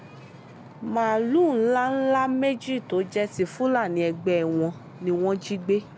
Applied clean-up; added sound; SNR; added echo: none; Wind / Ocean; 20 dB; none.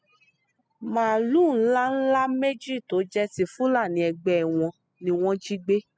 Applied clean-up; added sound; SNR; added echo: classical method spectral subtraction.